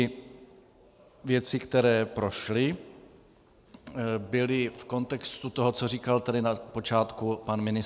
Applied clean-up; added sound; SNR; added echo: none; none; none; none.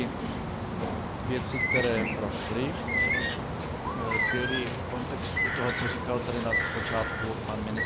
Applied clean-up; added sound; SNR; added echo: none; Bird; -4 dB; none.